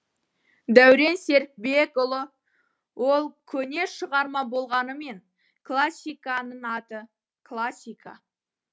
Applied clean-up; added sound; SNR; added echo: none; none; none; none.